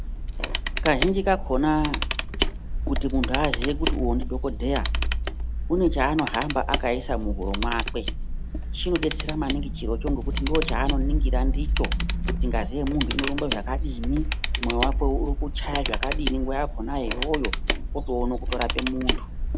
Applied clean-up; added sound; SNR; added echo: none; Camera; -3 dB; none.